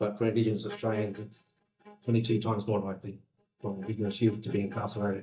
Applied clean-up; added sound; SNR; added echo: neural mask model DeepFilterNet 3.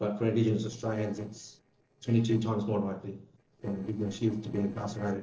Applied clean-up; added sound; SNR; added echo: neural separator model SepFormer DNS4.